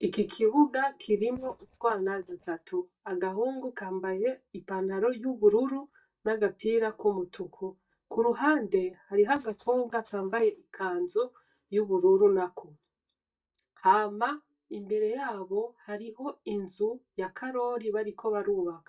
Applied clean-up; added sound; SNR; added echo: neural mask model DeepFilterNet 3.